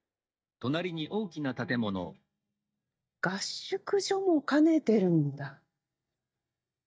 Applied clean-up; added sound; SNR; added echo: neural mask model DeepFilterNet 3.